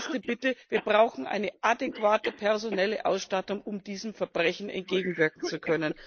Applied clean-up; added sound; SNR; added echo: neural mask model Resemble Enhance denoiser.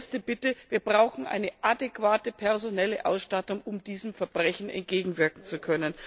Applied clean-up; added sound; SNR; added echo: none; none; none; none.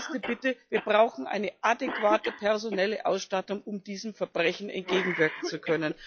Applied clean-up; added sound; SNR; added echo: classical method log-MMSE.